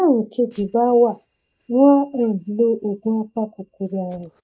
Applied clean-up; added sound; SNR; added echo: neural mask model DeepFilterNet 3.